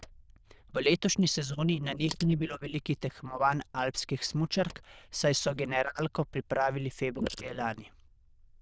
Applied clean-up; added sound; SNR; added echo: neural diffusion model UNIVERSE++.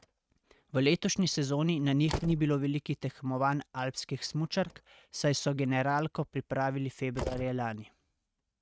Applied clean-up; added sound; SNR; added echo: neural mask model RNNoise.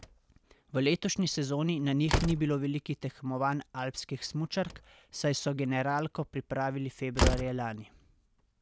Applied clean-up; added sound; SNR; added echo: none; Slam; 6 dB; none.